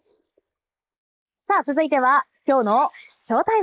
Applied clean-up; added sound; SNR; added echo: neural mask model Resemble Enhance denoiser.